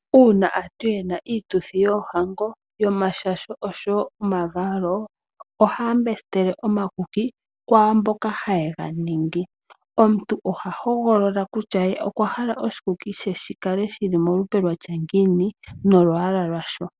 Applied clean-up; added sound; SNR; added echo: none; none; none; none.